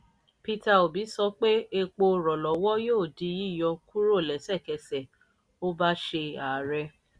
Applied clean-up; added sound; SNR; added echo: none; none; none; none.